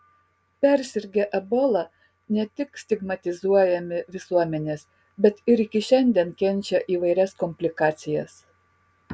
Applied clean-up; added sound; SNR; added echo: none; none; none; none.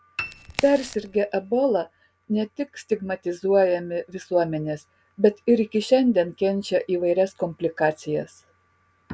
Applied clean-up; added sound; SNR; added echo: none; Crack + Piano; 12 dB; none.